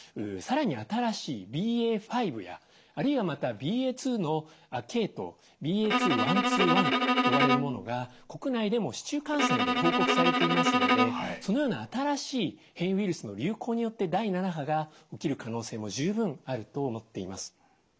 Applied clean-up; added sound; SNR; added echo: none; Bowed string instrument; -4 dB; none.